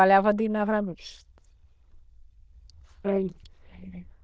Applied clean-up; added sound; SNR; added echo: neural diffusion model UNIVERSE++.